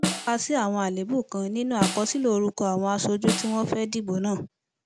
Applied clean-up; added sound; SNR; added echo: none; Snare drum; 7 dB; none.